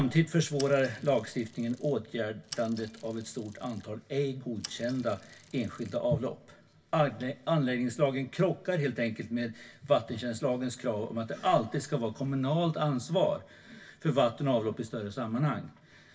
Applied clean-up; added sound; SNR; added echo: none; Mechanisms / Bicycle; 19 dB; reverberation time 0.1 s.